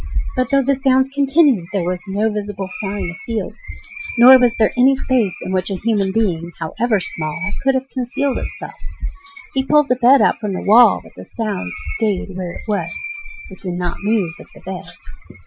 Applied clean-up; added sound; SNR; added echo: classical method Wiener filter.